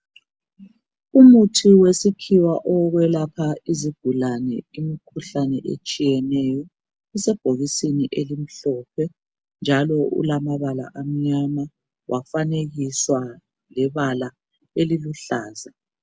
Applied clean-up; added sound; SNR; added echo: none; none; none; none.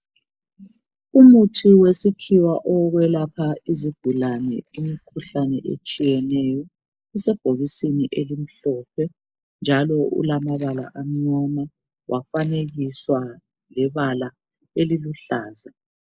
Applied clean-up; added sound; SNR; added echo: neural mask model Resemble Enhance denoiser.